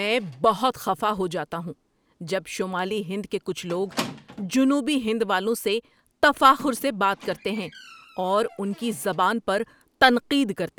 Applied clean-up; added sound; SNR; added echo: none; Squeak; 20 dB; none.